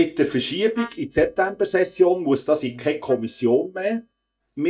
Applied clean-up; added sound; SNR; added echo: neural mask model DeepFilterNet 3.